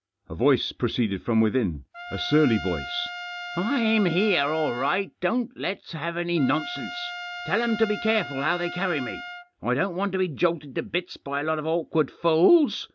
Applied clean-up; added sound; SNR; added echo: none; Trumpet; 11 dB; none.